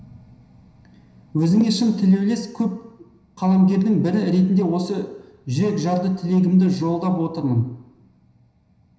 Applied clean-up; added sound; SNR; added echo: none; none; none; reverberation time 0.9 s.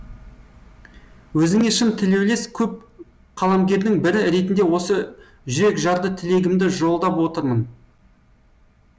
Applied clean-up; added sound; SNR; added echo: none; none; none; none.